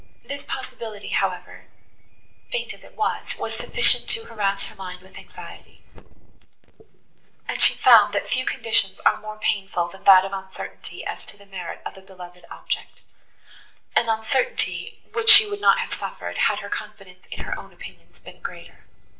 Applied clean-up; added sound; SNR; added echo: neural separator model SepFormer DNS4.